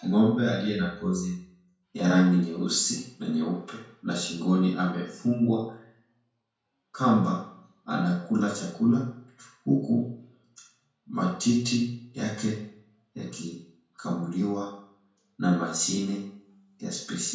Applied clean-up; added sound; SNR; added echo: none; none; none; reverberation time 0.5 s.